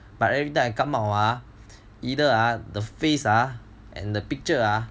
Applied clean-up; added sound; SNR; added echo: none; none; none; none.